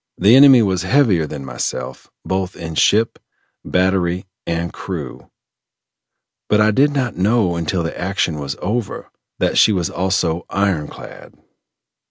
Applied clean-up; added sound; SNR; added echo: none; none; none; none.